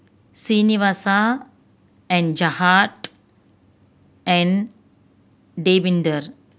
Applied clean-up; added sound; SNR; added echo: none; none; none; none.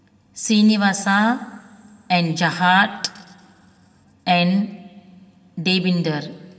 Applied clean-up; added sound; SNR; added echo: none; none; none; reverberation time 2.1 s.